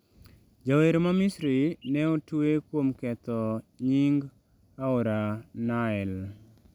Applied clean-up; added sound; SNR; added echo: none; none; none; none.